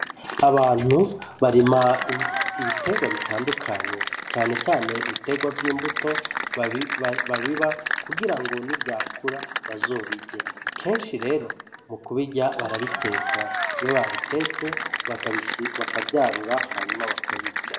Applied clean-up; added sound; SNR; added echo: none; Applause / Cheering; 4 dB; reverberation time 1.1 s.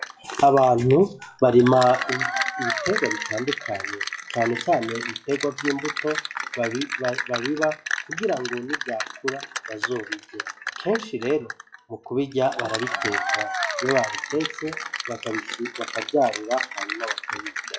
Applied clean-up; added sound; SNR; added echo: classical method WPE with log-MMSE.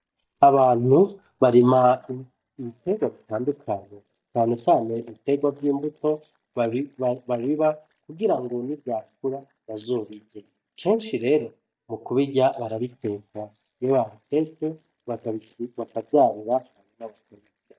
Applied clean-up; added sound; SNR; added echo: neural mask model DeepFilterNet 3.